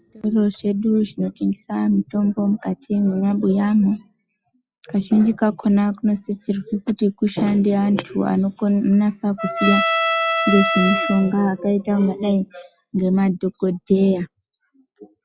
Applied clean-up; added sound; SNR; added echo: classical method log-MMSE.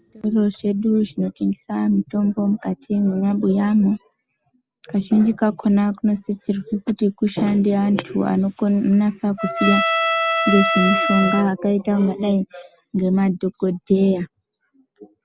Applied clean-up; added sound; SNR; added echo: none; Trumpet; 3 dB; none.